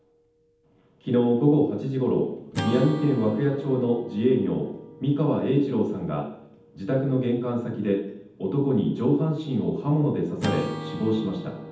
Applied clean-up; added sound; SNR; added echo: none; Acoustic guitar / Strum; 14 dB; reverberation time 0.8 s.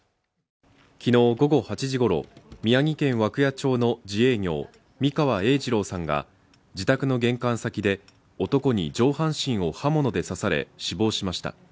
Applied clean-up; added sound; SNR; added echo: none; none; none; none.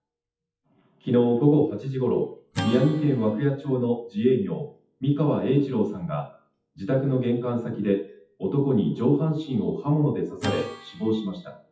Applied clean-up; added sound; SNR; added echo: classical method WPE with log-MMSE.